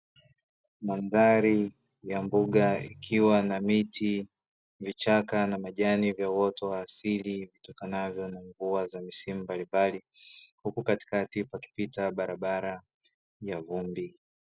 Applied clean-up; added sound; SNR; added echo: none; none; none; none.